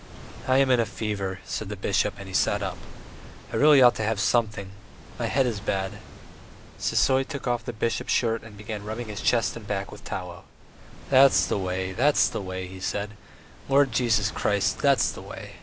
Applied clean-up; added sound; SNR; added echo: none; Waves, surf; 16 dB; none.